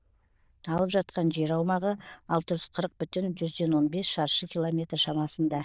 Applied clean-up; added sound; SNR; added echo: neural diffusion model UNIVERSE++.